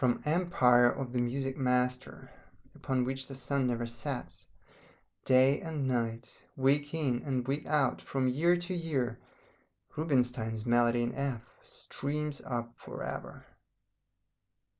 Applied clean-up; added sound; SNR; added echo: none; none; none; none.